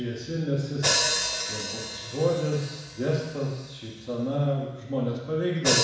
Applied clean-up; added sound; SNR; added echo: none; Hi-hat; 2 dB; reverberation time 1.1 s.